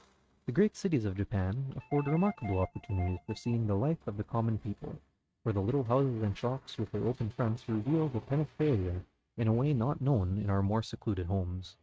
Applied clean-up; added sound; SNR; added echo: neural mask model RNNoise.